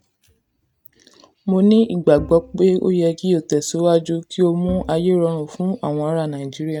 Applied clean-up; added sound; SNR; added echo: neural mask model RNNoise.